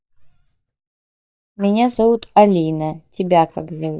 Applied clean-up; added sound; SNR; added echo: neural mask model DeepFilterNet 3.